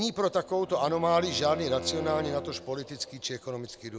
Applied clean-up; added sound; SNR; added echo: none; Bowed string instrument; 12 dB; none.